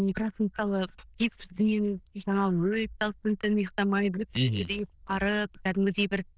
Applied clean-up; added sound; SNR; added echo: neural diffusion model UNIVERSE++.